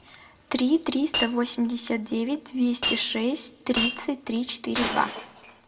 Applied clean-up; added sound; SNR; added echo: none; Shatter; 8 dB; reverberation time 0.7 s.